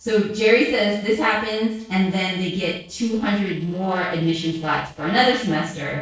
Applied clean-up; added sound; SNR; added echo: neural separator model SepFormer DNS4.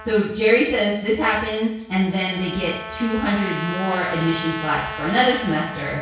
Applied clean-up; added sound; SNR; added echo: none; Trumpet; 12 dB; reverberation time 0.6 s.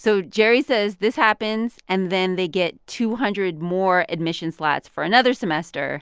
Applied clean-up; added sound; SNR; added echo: none; none; none; none.